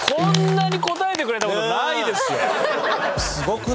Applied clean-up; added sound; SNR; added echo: none; Guitar; 4 dB; none.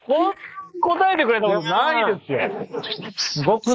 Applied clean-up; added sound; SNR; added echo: neural mask model Resemble Enhance denoiser.